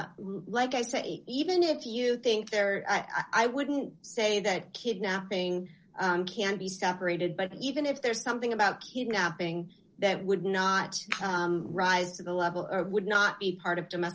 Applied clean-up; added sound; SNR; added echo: neural separator model SepFormer DNS4.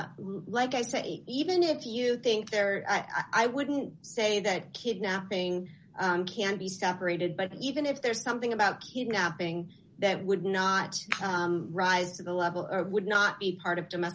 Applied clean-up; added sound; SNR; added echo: none; none; none; none.